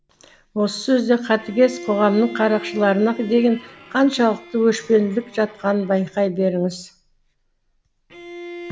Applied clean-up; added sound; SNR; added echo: none; Bowed string instrument; 18 dB; none.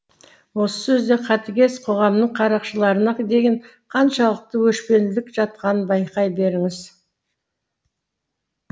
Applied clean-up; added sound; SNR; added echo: none; none; none; none.